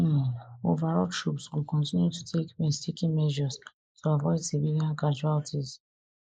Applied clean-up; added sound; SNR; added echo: neural mask model Resemble Enhance denoiser.